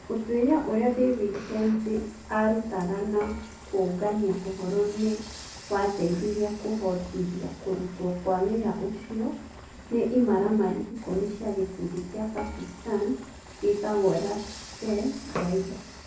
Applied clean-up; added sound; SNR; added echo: none; Frying (food) / Dishes, pots, and pans; 16 dB; reverberation time 0.6 s.